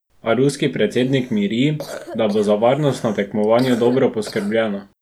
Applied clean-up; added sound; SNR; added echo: none; Cough; 18 dB; none.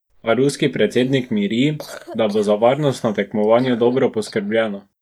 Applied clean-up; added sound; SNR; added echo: neural mask model DeepFilterNet 3.